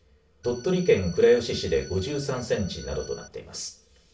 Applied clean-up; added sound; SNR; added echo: none; Organ; 20 dB; reverberation time 0.3 s.